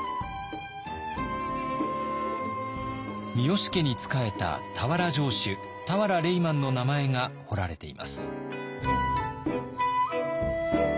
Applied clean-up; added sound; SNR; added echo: none; none; none; none.